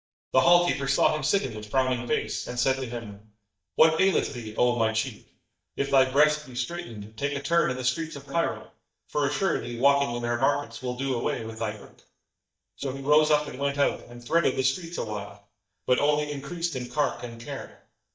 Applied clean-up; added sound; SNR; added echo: neural mask model DeepFilterNet 3.